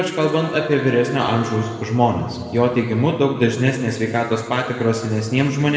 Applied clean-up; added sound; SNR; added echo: none; Bowed string instrument; 14 dB; reverberation time 2.1 s.